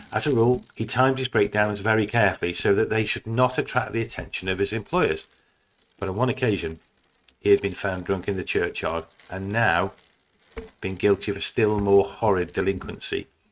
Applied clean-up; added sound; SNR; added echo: neural mask model RNNoise.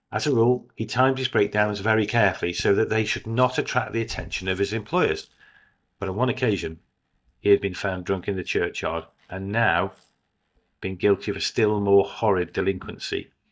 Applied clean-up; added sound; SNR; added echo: neural mask model DeepFilterNet 3.